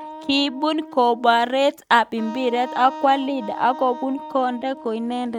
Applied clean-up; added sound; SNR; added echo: neural mask model RNNoise.